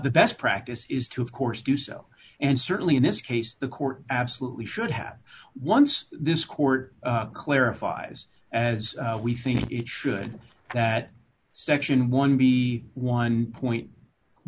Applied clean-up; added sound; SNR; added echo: none; none; none; none.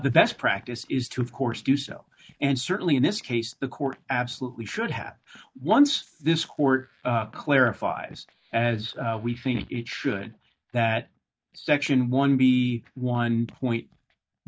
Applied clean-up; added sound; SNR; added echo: neural mask model DeepFilterNet 3.